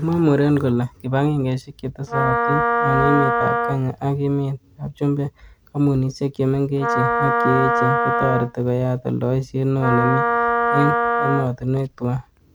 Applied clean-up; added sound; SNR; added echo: none; Wind instrument, woodwind instrument; 0 dB; none.